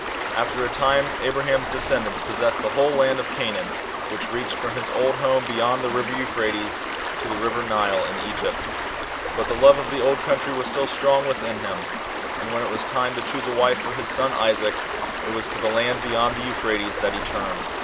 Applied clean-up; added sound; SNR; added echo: none; Stream; 4 dB; none.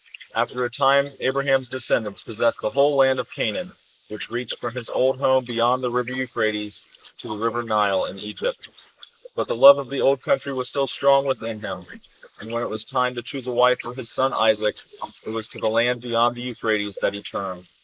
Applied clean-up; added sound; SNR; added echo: neural mask model Resemble Enhance denoiser.